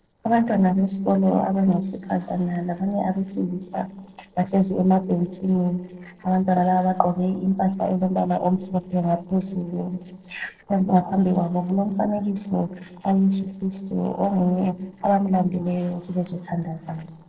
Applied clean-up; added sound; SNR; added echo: neural separator model SepFormer DNS4.